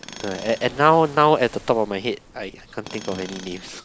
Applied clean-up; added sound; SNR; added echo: none; Tools + Waves, surf; 18 dB; none.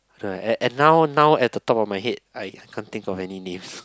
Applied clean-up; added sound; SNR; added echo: none; none; none; none.